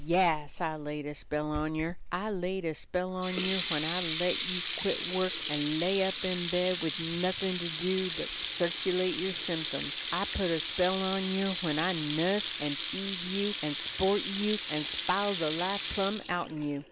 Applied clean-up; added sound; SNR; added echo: none; Sink (filling or washing) / Water tap, faucet; -2 dB; none.